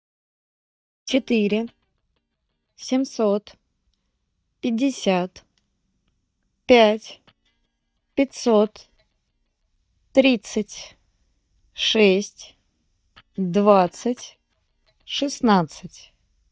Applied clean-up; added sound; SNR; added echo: neural mask model DeepFilterNet 3.